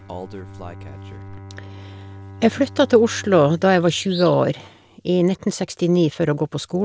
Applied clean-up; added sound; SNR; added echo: none; Bird vocalization, bird call, bird song + Bowed string instrument; 17 dB; none.